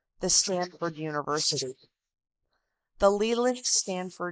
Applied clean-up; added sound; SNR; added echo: neural mask model Resemble Enhance denoiser.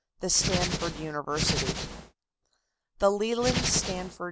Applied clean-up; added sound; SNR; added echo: none; Hands; 1 dB; none.